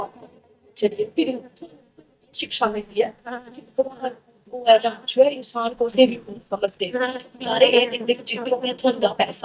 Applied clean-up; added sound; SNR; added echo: neural mask model DeepFilterNet 3.